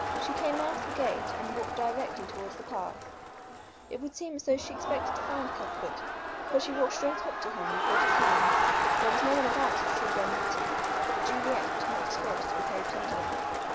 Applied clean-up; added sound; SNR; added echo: none; Crowd; -5 dB; none.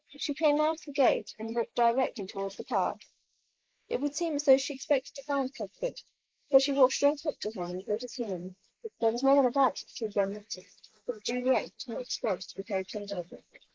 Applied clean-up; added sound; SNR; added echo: neural mask model Resemble Enhance denoiser.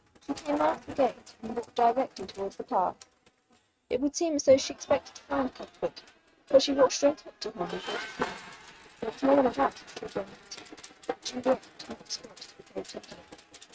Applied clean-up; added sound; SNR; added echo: neural mask model RNNoise.